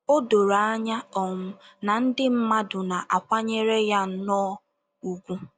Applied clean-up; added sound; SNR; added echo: none; none; none; none.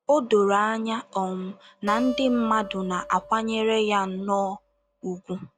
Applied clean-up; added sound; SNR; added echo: none; Acoustic guitar; 14 dB; none.